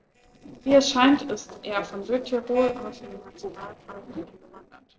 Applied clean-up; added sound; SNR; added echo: neural separator model SepFormer DNS4.